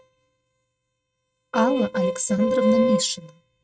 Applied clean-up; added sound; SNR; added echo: neural mask model RNNoise.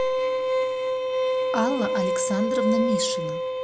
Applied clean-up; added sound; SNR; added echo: none; Bowed string instrument; -4 dB; none.